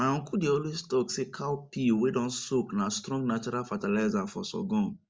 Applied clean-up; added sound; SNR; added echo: none; none; none; none.